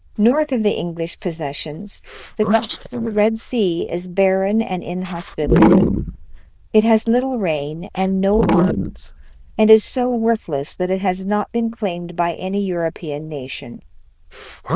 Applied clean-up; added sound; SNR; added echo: neural diffusion model UNIVERSE++.